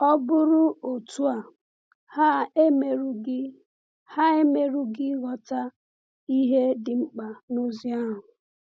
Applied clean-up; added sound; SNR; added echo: none; none; none; none.